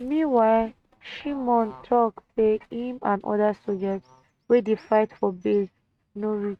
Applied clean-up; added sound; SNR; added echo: neural mask model RNNoise.